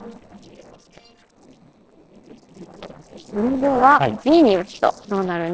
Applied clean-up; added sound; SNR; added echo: neural separator model SepFormer DNS4.